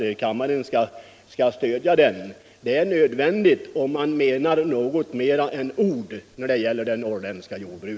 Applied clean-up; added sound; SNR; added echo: none; none; none; none.